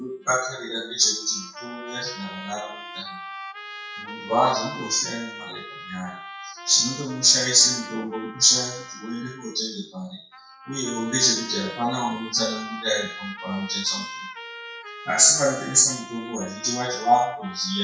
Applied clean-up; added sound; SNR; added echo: classical method WPE with log-MMSE.